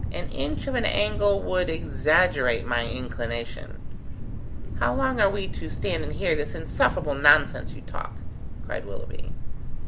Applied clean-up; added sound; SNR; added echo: none; Thunder; 1 dB; none.